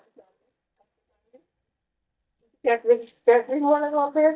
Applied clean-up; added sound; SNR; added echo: neural mask model DeepFilterNet 3.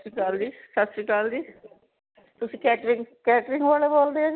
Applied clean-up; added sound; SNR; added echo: none; none; none; none.